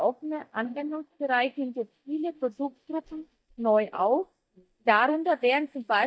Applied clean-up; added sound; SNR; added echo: neural mask model DeepFilterNet 3.